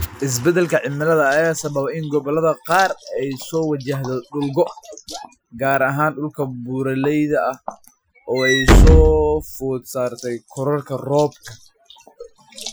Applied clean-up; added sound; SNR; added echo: classical method Wiener filter.